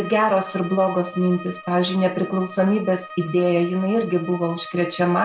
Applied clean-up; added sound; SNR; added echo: none; Bowed string instrument; 16 dB; none.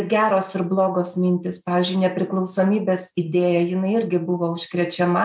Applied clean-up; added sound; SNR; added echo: none; none; none; none.